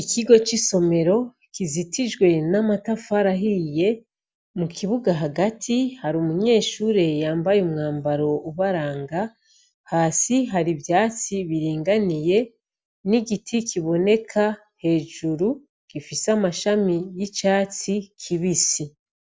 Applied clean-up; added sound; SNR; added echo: none; none; none; none.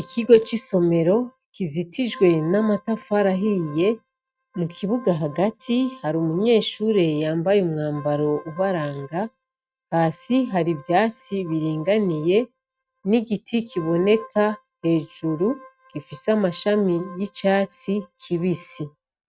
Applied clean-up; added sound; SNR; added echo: neural mask model RNNoise.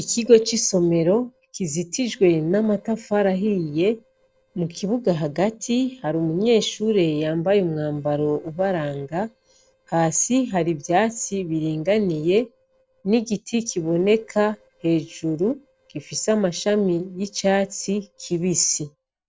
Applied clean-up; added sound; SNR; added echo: neural separator model SepFormer DNS4.